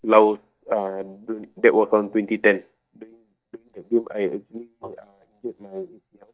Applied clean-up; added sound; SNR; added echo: neural mask model DeepFilterNet 3.